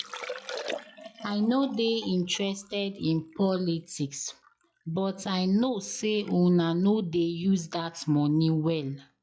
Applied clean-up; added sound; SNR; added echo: classical method log-MMSE.